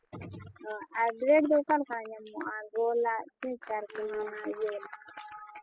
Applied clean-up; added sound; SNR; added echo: classical method spectral subtraction.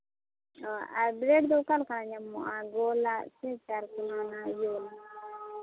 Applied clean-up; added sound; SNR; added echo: none; none; none; none.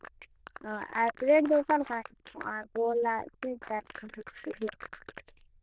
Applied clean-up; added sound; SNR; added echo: neural diffusion model UNIVERSE++.